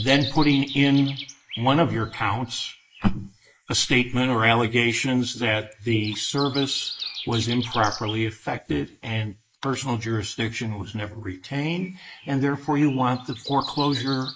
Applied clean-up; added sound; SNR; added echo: neural mask model Resemble Enhance denoiser.